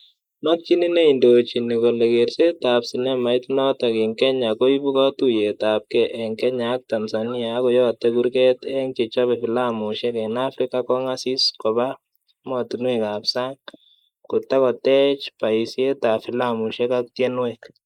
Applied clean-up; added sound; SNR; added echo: neural mask model Resemble Enhance denoiser.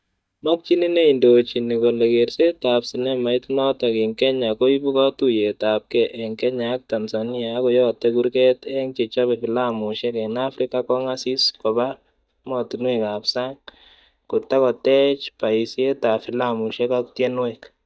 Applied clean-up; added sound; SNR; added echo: neural mask model DeepFilterNet 3.